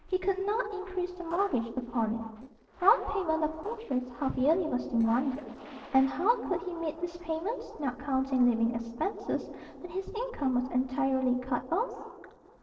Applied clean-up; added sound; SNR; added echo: neural separator model SepFormer DNS4.